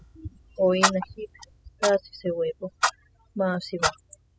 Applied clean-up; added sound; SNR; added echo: classical method spectral subtraction.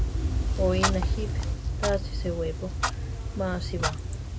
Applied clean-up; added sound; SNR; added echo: none; Clock; -4 dB; none.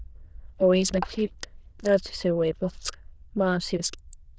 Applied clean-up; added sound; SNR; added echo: neural diffusion model UNIVERSE++.